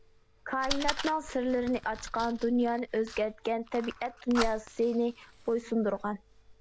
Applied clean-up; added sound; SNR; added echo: none; Fire; 9 dB; none.